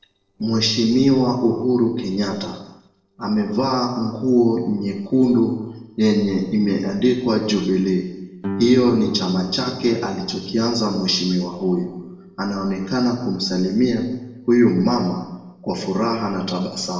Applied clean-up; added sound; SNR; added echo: neural separator model SepFormer DNS4.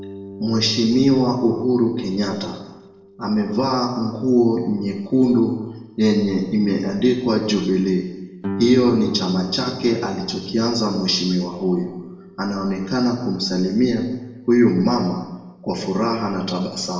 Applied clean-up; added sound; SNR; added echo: none; Guitar; 18 dB; reverberation time 0.9 s.